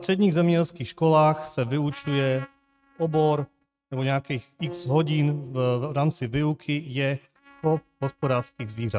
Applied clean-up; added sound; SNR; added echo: neural mask model RNNoise.